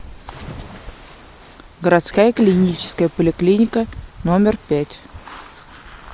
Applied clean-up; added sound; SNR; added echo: none; Cough + Splash, splatter; 19 dB; none.